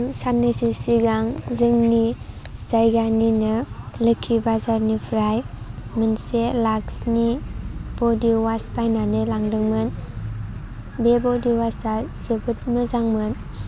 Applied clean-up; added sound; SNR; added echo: none; none; none; none.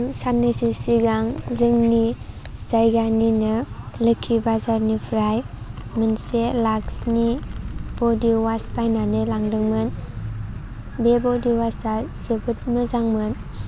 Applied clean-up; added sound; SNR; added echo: none; Domestic sounds, home sounds; 19 dB; none.